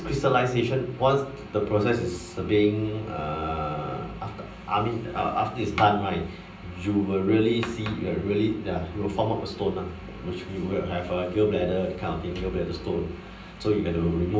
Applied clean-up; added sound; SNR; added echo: none; none; none; reverberation time 0.6 s.